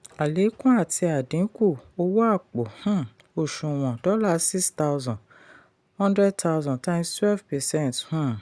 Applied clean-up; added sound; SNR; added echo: none; none; none; none.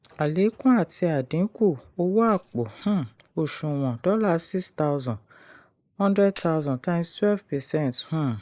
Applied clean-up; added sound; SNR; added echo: neural mask model Resemble Enhance denoiser.